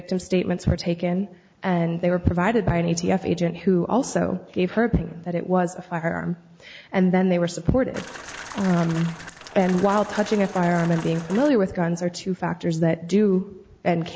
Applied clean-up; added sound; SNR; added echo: none; Rain; 15 dB; none.